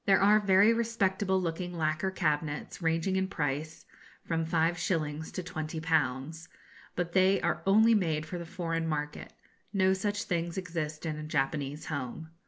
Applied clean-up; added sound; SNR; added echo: none; none; none; none.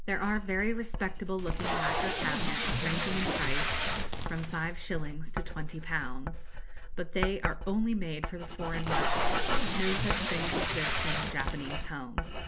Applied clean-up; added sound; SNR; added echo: none; Writing + Packing tape, duct tape; -5 dB; none.